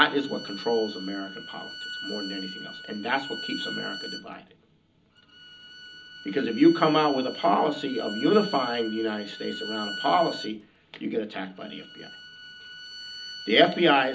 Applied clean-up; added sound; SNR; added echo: none; Bowed string instrument; 13 dB; reverberation time 0.4 s.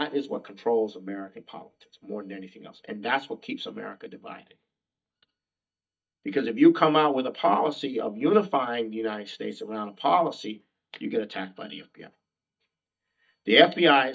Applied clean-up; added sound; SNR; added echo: neural mask model DeepFilterNet 3.